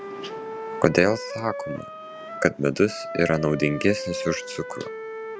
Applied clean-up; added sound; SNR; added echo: none; Wind instrument, woodwind instrument; 9 dB; none.